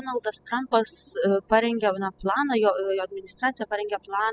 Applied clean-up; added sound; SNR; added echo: classical method spectral subtraction.